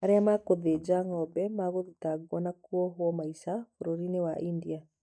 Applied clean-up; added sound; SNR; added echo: neural mask model DeepFilterNet 3.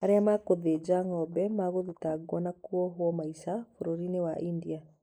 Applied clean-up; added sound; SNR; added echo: neural mask model Resemble Enhance denoiser.